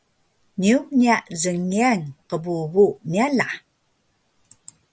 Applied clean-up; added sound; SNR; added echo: none; none; none; none.